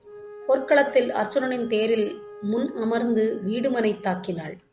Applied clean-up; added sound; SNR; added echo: none; Wind instrument, woodwind instrument; 17 dB; none.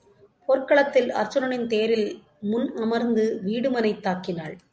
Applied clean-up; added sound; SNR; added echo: none; none; none; none.